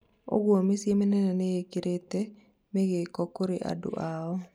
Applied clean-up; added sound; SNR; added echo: none; none; none; none.